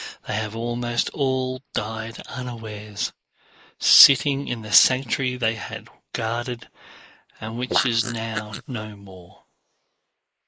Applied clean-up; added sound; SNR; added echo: neural mask model Resemble Enhance denoiser.